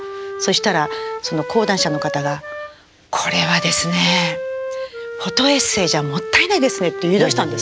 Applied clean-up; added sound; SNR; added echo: none; Wind instrument, woodwind instrument; 8 dB; none.